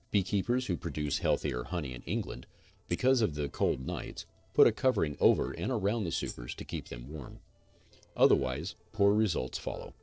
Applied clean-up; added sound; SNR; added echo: neural separator model SepFormer DNS4.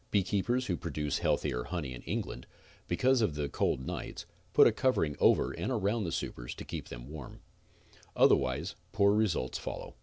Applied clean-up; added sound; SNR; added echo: none; none; none; none.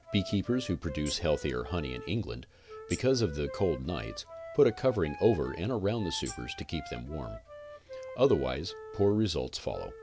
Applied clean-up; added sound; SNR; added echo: none; Tambourine + Wind instrument, woodwind instrument; 15 dB; none.